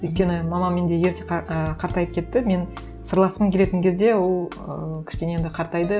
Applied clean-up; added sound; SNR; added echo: none; none; none; none.